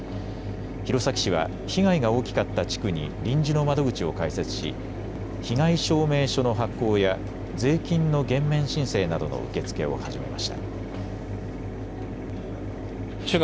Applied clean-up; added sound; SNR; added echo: none; Mechanisms; 6 dB; none.